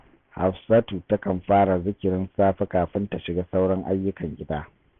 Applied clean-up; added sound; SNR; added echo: none; none; none; none.